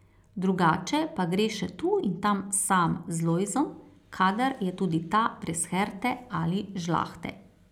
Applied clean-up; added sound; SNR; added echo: none; none; none; none.